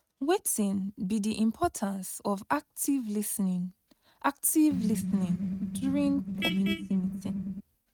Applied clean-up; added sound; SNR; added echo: neural mask model RNNoise.